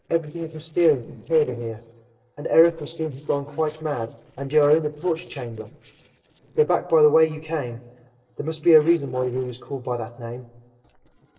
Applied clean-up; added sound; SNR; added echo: neural separator model SepFormer DNS4.